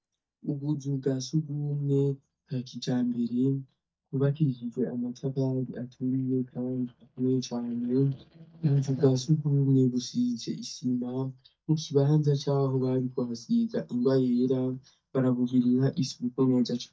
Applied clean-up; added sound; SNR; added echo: neural mask model DeepFilterNet 3.